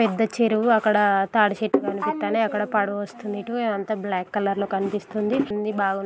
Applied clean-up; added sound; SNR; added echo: none; none; none; none.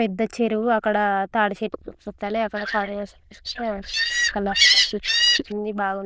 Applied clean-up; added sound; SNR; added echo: neural diffusion model UNIVERSE++.